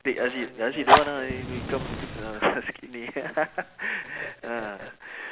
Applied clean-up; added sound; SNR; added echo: none; Fire; -1 dB; none.